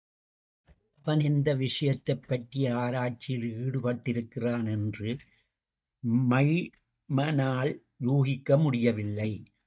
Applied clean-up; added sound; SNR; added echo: neural mask model DeepFilterNet 3.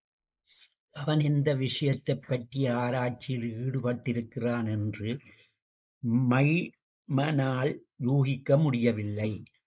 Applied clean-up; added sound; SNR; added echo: neural mask model Resemble Enhance denoiser.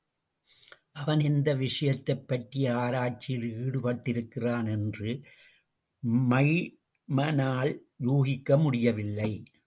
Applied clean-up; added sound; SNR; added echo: none; none; none; none.